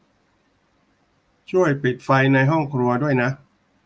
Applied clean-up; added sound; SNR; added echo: none; none; none; none.